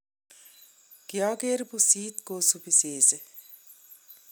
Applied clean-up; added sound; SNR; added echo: none; none; none; none.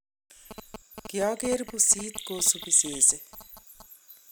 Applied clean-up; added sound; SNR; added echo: none; Telephone + Chirp, tweet; 16 dB; none.